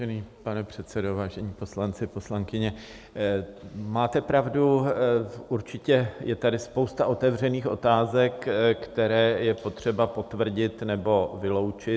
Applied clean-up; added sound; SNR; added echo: none; none; none; none.